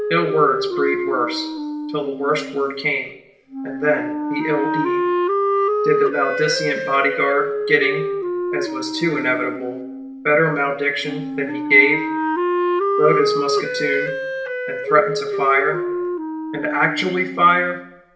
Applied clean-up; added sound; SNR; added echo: none; Wind instrument, woodwind instrument; 2 dB; reverberation time 0.8 s.